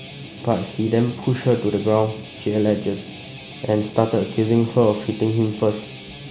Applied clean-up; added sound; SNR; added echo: none; Guitar; 14 dB; none.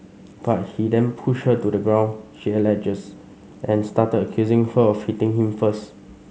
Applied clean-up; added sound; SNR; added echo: none; none; none; none.